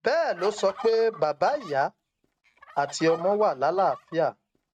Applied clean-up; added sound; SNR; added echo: neural mask model RNNoise.